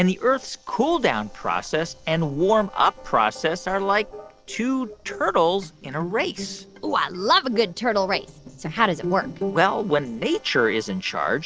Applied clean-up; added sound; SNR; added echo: neural separator model SepFormer DNS4.